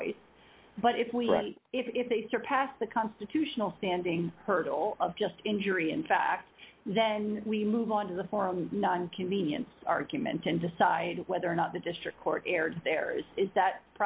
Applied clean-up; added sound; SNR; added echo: none; none; none; none.